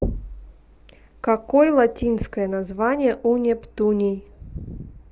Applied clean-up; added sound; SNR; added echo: none; Knock; 12 dB; none.